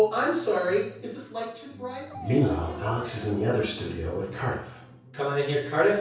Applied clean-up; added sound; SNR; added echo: none; Dog; 19 dB; reverberation time 0.6 s.